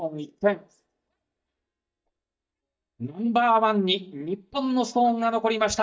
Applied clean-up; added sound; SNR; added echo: neural mask model DeepFilterNet 3.